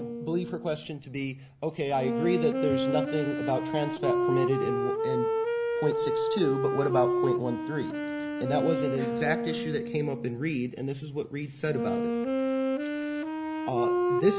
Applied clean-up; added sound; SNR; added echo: none; Wind instrument, woodwind instrument; -1 dB; none.